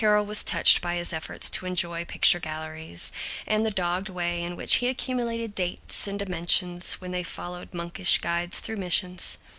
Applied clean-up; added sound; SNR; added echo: none; none; none; none.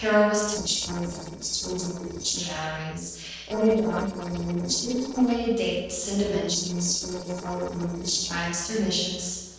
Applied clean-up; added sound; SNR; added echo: neural separator model SepFormer DNS4.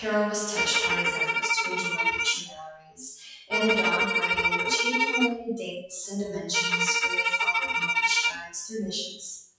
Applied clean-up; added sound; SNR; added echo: classical method WPE with log-MMSE.